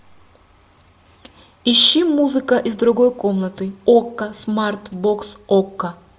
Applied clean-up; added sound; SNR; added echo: none; none; none; none.